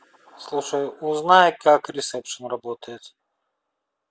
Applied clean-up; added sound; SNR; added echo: none; none; none; none.